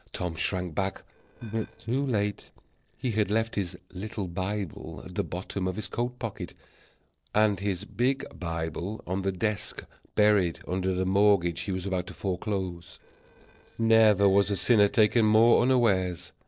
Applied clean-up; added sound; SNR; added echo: neural separator model SepFormer DNS4.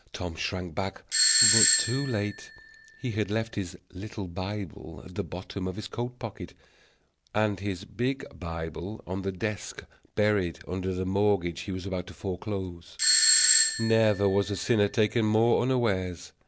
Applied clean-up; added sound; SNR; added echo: none; Doorbell; -3 dB; none.